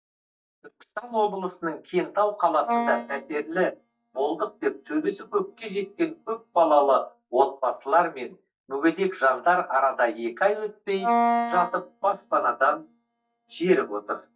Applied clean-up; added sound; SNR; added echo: neural mask model DeepFilterNet 3.